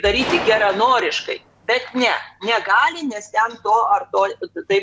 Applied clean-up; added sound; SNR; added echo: none; Gunshot, gunfire; 15 dB; none.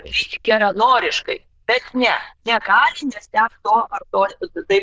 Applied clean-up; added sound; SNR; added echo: neural diffusion model UNIVERSE++.